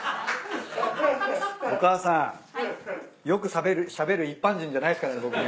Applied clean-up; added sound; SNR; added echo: none; none; none; none.